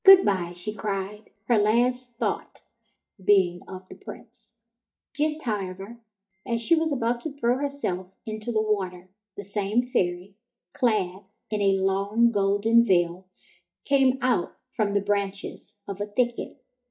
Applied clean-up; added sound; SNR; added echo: neural mask model DeepFilterNet 3.